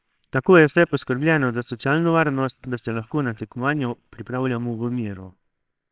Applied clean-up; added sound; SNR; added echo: neural separator model SepFormer WHAMR!.